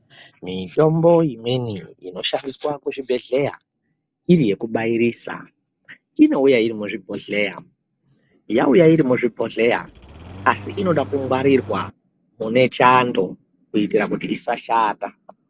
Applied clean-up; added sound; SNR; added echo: none; Engine starting; 16 dB; none.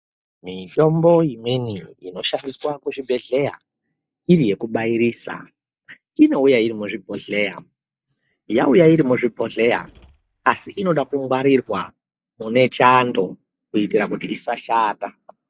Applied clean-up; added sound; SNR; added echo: neural mask model DeepFilterNet 3.